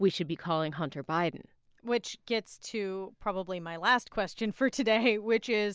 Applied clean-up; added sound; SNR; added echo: none; none; none; none.